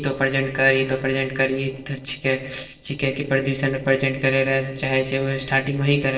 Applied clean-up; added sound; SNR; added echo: neural separator model SepFormer DNS4.